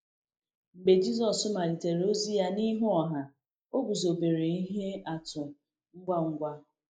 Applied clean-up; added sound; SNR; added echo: neural mask model Resemble Enhance denoiser.